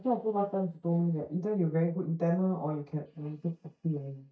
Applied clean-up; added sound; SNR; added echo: neural mask model DeepFilterNet 3.